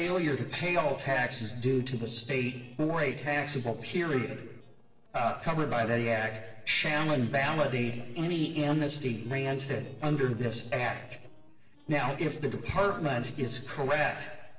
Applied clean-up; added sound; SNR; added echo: neural separator model SepFormer DNS4.